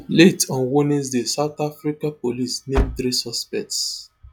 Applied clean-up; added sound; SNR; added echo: classical method log-MMSE.